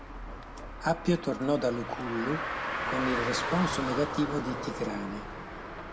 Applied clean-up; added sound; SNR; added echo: none; Car; 3 dB; none.